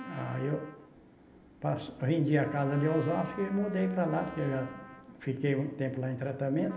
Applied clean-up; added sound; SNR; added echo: none; Trumpet; 18 dB; reverberation time 0.8 s.